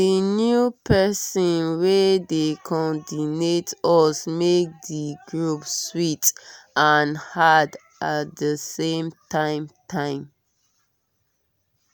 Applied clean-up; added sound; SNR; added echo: none; none; none; none.